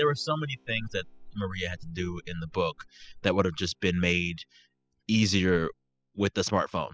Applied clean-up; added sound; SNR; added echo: classical method spectral subtraction.